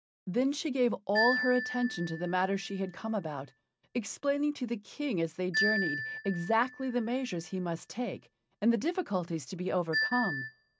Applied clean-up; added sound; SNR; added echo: neural mask model RNNoise.